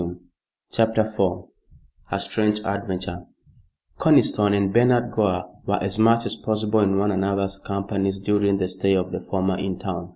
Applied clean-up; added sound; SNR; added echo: none; none; none; none.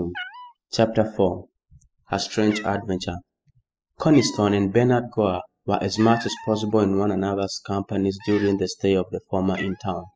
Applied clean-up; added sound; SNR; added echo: classical method spectral subtraction.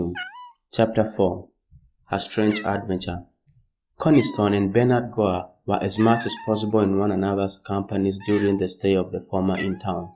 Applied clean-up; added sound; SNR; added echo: classical method log-MMSE.